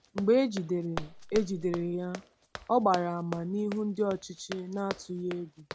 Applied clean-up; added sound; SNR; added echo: none; Run; 13 dB; none.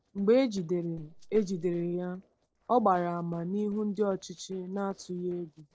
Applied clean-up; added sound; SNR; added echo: neural separator model SepFormer DNS4.